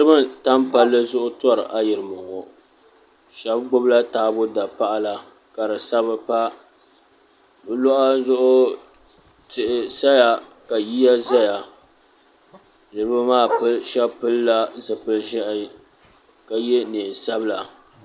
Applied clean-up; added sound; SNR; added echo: none; Bark; 17 dB; none.